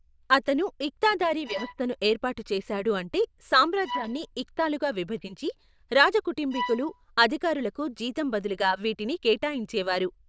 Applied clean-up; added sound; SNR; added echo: neural diffusion model UNIVERSE++.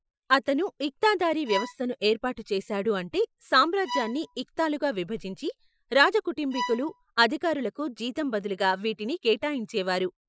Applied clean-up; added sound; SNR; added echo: classical method Wiener filter.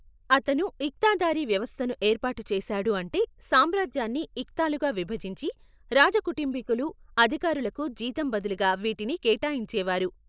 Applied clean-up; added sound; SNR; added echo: neural mask model Resemble Enhance denoiser.